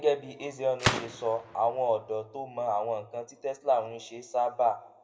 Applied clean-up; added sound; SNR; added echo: none; Gunshot, gunfire; 7 dB; reverberation time 0.7 s.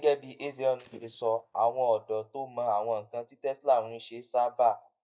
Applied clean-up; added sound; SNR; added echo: neural mask model DeepFilterNet 3.